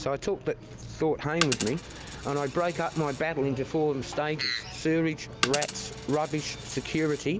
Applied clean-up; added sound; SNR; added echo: none; Coin (dropping); 10 dB; none.